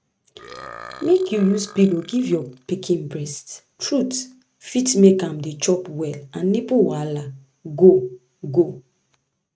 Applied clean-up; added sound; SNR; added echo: neural mask model RNNoise.